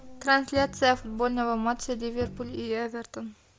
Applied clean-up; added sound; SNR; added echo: none; Bus / Engine + Bowed string instrument; 15 dB; none.